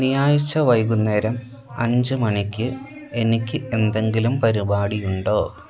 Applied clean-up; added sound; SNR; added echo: none; none; none; none.